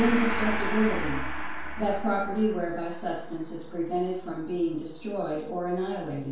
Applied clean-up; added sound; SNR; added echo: none; Gong; 3 dB; reverberation time 0.5 s.